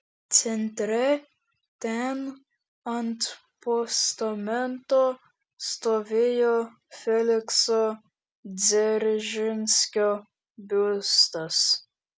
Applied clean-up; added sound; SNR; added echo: none; none; none; none.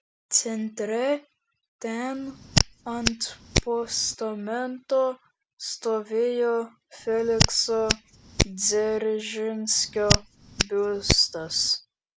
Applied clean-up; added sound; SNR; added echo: none; Hands; 1 dB; none.